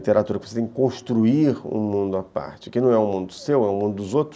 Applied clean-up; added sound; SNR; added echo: none; none; none; none.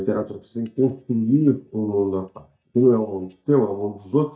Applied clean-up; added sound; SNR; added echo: neural mask model DeepFilterNet 3.